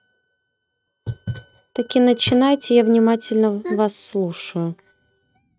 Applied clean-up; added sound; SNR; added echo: neural mask model RNNoise.